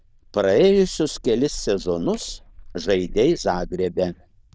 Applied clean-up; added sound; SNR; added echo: neural diffusion model UNIVERSE++.